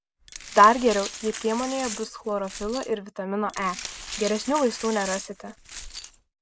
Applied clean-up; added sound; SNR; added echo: none; Glass; 12 dB; none.